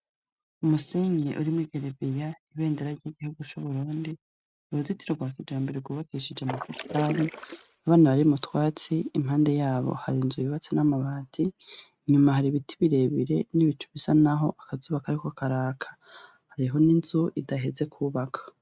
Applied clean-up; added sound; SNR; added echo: neural mask model RNNoise.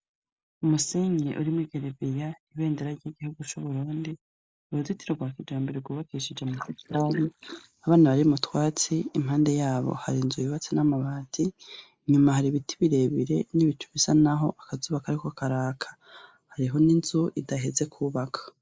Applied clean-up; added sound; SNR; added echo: neural mask model Resemble Enhance denoiser.